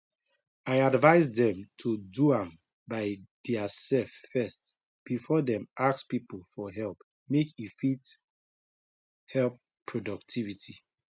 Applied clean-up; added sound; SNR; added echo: none; none; none; none.